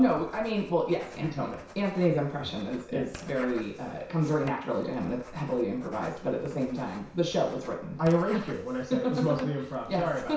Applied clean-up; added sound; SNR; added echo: none; Writing; 18 dB; reverberation time 0.6 s.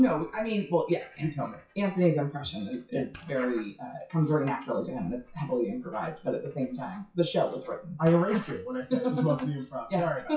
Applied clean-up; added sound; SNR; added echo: classical method WPE with log-MMSE.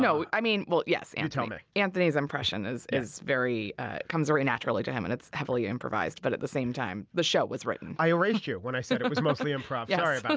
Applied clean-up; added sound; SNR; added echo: none; none; none; none.